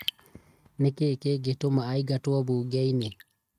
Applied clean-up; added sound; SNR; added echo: neural mask model RNNoise.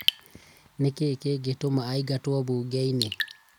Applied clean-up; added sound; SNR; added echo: none; Raindrop / Drip; 7 dB; none.